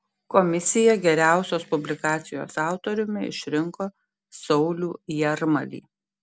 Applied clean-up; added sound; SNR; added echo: none; none; none; none.